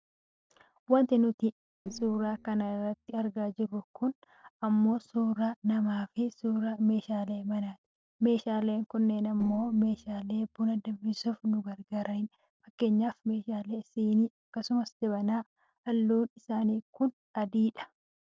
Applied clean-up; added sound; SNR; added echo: neural separator model SepFormer DNS4.